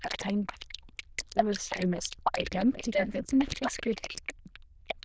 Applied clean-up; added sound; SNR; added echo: neural diffusion model UNIVERSE++.